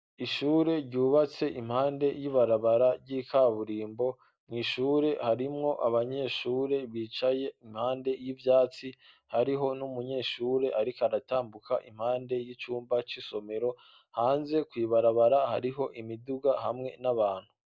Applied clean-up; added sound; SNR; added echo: none; none; none; none.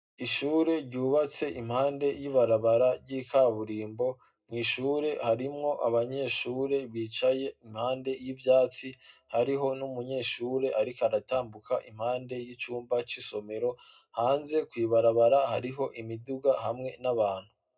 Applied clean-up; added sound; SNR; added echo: none; none; none; reverberation time 0.2 s.